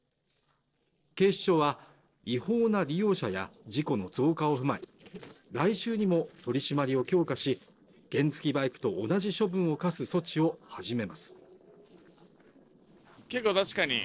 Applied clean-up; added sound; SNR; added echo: neural separator model SepFormer DNS4.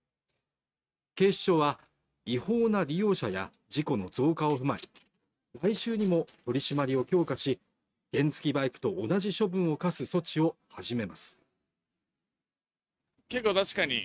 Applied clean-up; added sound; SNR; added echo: neural mask model RNNoise.